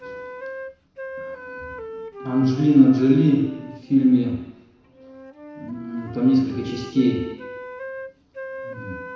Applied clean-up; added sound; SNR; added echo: none; Wind instrument, woodwind instrument; 15 dB; reverberation time 1.0 s.